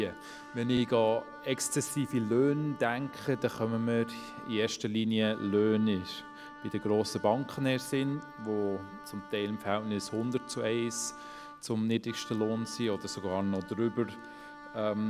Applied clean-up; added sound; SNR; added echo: none; Wind instrument, woodwind instrument; 16 dB; none.